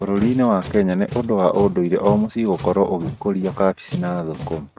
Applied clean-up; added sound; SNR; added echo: neural mask model RNNoise.